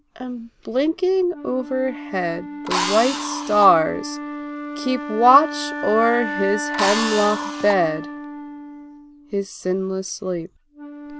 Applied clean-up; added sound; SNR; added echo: none; Wind instrument, woodwind instrument + Drill; 7 dB; none.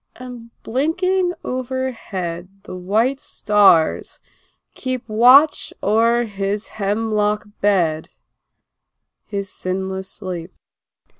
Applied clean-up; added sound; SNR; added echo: none; none; none; none.